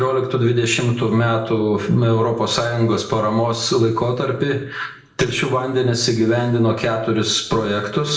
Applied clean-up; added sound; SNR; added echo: none; none; none; reverberation time 0.6 s.